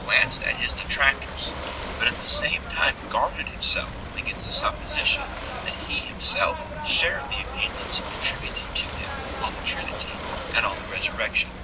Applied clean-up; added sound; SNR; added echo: none; Ocean / Boat, Water vehicle; 9 dB; none.